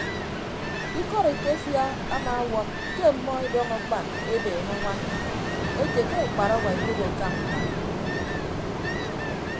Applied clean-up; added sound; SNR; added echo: none; Ocean; 0 dB; none.